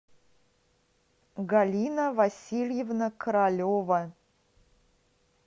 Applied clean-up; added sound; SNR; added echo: none; none; none; none.